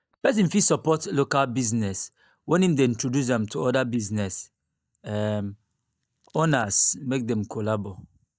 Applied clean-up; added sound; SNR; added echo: neural mask model DeepFilterNet 3.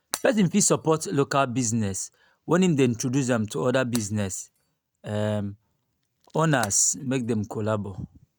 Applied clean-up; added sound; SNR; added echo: neural mask model RNNoise.